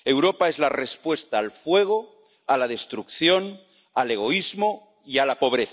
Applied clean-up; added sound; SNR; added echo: none; none; none; none.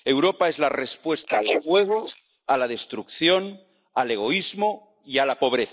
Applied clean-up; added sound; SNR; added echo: neural mask model Resemble Enhance denoiser.